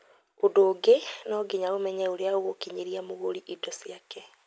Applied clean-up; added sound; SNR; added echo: none; none; none; none.